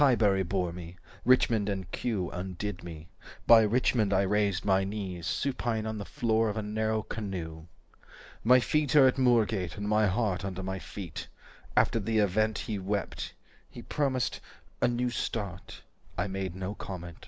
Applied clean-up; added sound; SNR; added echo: none; none; none; none.